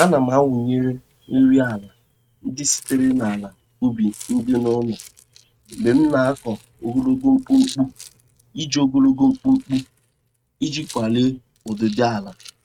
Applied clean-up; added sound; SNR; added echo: neural mask model RNNoise.